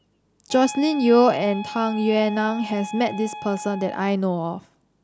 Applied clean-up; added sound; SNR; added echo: none; Wind instrument, woodwind instrument; 14 dB; none.